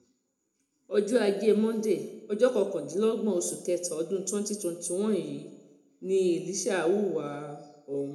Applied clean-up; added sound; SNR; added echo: none; none; none; reverberation time 0.5 s.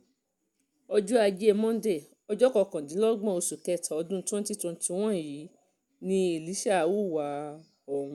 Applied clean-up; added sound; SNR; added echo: none; none; none; none.